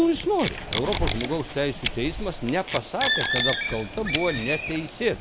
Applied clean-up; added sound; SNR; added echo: none; Packing tape, duct tape + Bird; 3 dB; none.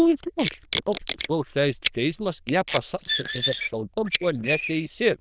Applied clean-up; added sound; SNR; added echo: neural diffusion model UNIVERSE++.